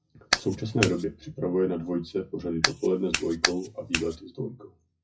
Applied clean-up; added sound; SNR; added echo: classical method WPE with log-MMSE.